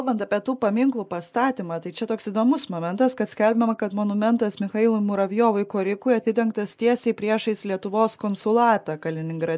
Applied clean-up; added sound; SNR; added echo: neural mask model Resemble Enhance denoiser.